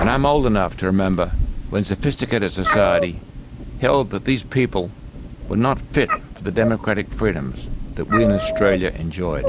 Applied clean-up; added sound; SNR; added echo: none; Meow; 5 dB; none.